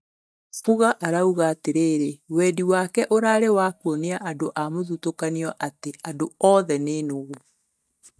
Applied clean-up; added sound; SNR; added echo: neural mask model DeepFilterNet 3.